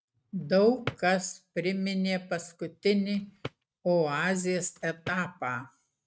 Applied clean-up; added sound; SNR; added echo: neural mask model RNNoise.